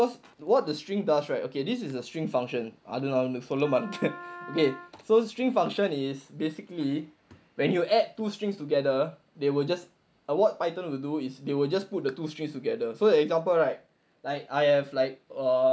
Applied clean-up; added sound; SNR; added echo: none; Wind instrument, woodwind instrument; 16 dB; none.